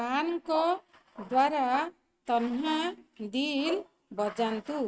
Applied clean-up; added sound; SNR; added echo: neural mask model RNNoise.